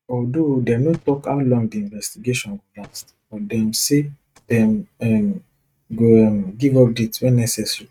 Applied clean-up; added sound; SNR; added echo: neural mask model RNNoise.